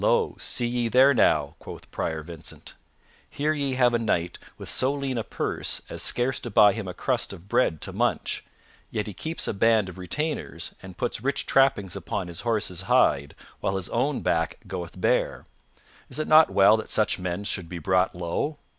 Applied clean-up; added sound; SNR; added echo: none; none; none; none.